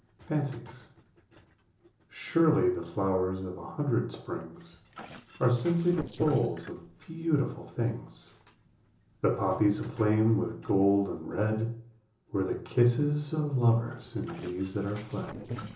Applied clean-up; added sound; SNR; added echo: neural separator model SepFormer DNS4.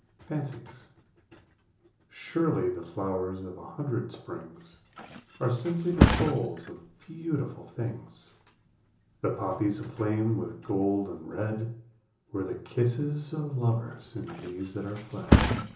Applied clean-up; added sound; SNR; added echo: none; Thump, thud; 1 dB; reverberation time 0.6 s.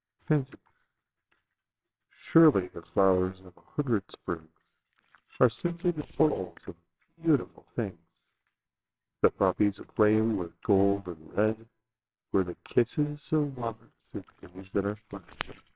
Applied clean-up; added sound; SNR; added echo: neural separator model SepFormer WHAMR!.